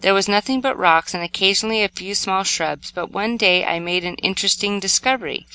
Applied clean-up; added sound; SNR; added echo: none; none; none; none.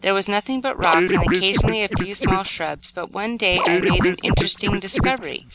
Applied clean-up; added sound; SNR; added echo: none; Scratching (performance technique); -2 dB; none.